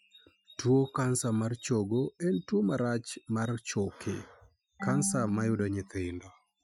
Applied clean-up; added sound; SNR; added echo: classical method Wiener filter.